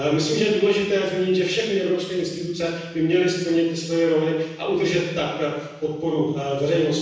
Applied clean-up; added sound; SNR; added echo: none; none; none; reverberation time 1.1 s.